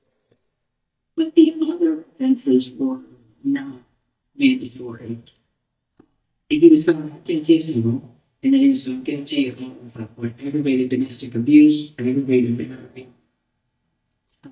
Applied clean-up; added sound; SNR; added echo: neural mask model DeepFilterNet 3.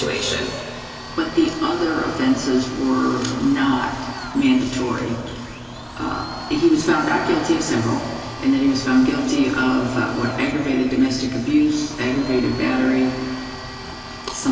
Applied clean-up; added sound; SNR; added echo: none; Domestic sounds, home sounds; 16 dB; reverberation time 2.7 s.